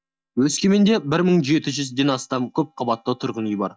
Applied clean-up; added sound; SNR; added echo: neural mask model DeepFilterNet 3.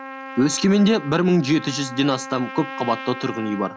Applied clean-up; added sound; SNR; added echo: none; Trumpet; 14 dB; none.